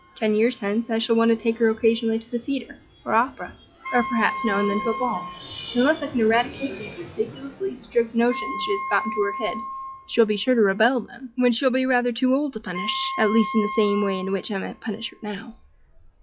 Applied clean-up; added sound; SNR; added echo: classical method log-MMSE.